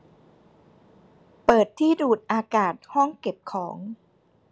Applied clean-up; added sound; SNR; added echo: none; none; none; none.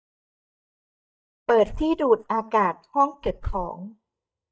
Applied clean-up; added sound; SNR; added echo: neural mask model DeepFilterNet 3.